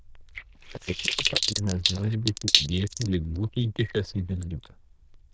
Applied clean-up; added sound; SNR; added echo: neural diffusion model UNIVERSE++.